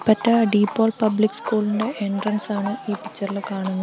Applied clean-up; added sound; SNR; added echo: none; Livestock, farm animals, working animals; 13 dB; none.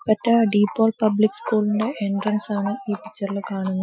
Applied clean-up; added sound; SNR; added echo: classical method Wiener filter.